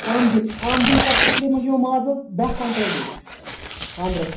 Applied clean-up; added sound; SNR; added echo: none; Tearing; 2 dB; reverberation time 0.6 s.